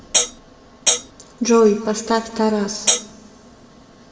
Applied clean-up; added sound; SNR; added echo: none; Hi-hat; -2 dB; reverberation time 1.4 s.